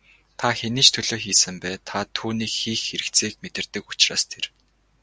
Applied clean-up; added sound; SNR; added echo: none; none; none; none.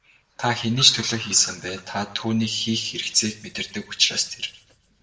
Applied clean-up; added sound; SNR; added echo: neural separator model SepFormer DNS4.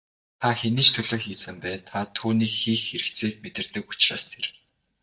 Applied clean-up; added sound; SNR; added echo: neural mask model DeepFilterNet 3.